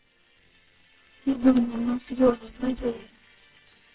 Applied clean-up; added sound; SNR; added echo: neural separator model SepFormer WHAMR!.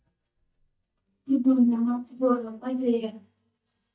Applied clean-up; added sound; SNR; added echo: neural mask model DeepFilterNet 3.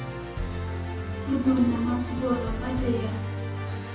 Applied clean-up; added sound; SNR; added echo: none; Musical instrument; 2 dB; reverberation time 0.6 s.